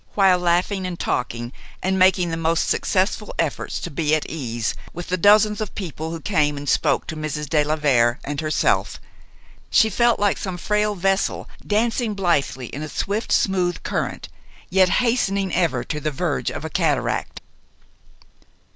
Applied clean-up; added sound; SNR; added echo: none; none; none; none.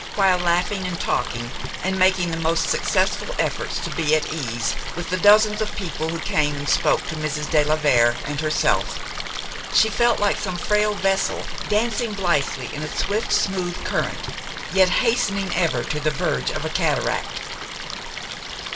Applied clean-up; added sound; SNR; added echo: none; Stream; 9 dB; reverberation time 2.8 s.